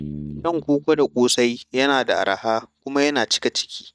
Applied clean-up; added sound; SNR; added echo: neural mask model DeepFilterNet 3.